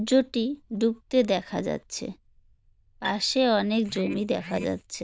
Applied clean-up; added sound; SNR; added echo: neural diffusion model UNIVERSE++.